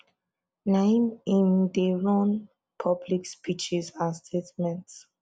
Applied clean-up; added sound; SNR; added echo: none; none; none; none.